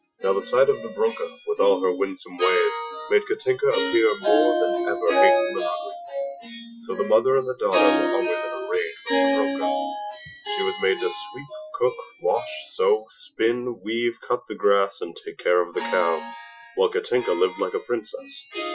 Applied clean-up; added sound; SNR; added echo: classical method Wiener filter.